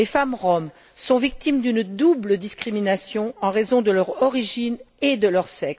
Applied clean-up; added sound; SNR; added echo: none; none; none; none.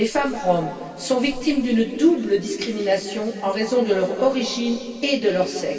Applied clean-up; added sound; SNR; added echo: none; none; none; reverberation time 2.6 s.